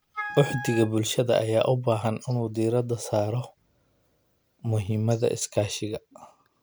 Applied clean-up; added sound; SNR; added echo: none; Wind instrument, woodwind instrument; 10 dB; none.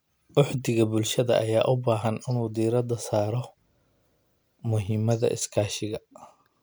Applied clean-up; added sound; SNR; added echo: none; none; none; none.